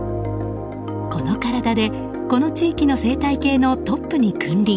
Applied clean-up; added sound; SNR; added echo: none; none; none; none.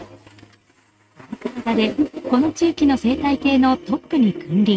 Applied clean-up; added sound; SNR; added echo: neural mask model RNNoise.